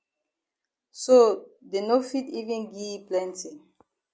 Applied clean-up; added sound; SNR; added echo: none; none; none; none.